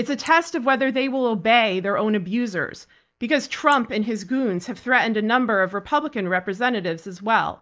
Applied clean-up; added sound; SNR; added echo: neural mask model Resemble Enhance denoiser.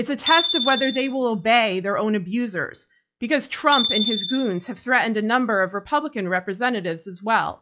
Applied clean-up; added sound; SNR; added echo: classical method log-MMSE.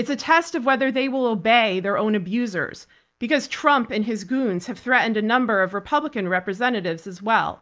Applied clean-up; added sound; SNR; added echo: none; none; none; none.